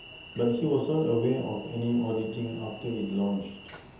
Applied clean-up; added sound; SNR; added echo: none; Train; 19 dB; reverberation time 0.8 s.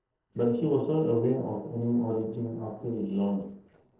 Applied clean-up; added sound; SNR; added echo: neural separator model SepFormer DNS4.